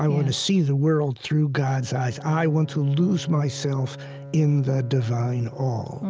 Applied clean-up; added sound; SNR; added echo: none; Bowed string instrument; 17 dB; none.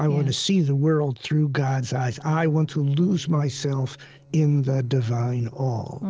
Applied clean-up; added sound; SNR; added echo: neural separator model SepFormer DNS4.